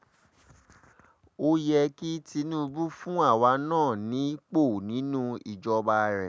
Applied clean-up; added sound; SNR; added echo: none; none; none; none.